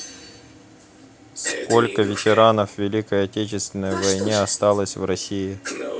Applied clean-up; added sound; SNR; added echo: none; none; none; none.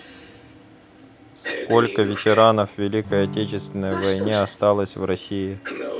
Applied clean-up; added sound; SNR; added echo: none; Acoustic guitar / Strum; 13 dB; none.